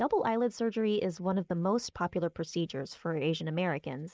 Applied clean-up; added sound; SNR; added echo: neural mask model Resemble Enhance denoiser.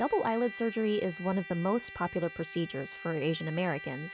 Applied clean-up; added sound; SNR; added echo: none; Trumpet; 13 dB; none.